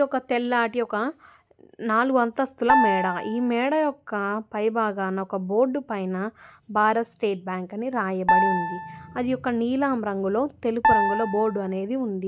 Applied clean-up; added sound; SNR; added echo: none; Piano; 0 dB; none.